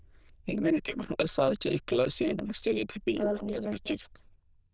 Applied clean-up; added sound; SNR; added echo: neural diffusion model UNIVERSE++.